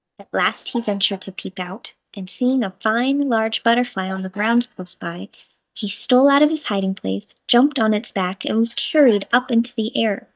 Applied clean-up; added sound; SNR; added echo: neural mask model DeepFilterNet 3.